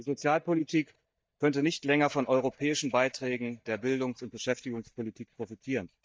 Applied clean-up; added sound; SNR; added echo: neural mask model DeepFilterNet 3.